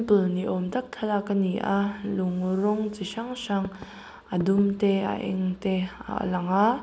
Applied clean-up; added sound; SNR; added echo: none; Knock / Wood; 18 dB; none.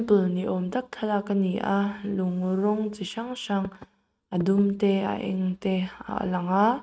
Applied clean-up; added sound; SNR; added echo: neural mask model RNNoise.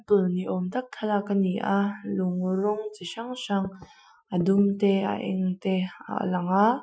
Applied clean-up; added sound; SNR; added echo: classical method Wiener filter.